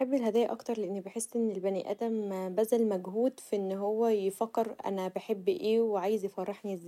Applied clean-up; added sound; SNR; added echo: none; none; none; none.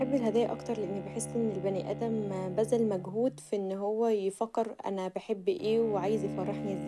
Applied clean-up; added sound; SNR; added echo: none; Bowed string instrument; 10 dB; none.